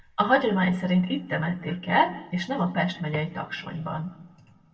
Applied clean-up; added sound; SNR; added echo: none; none; none; reverberation time 1.1 s.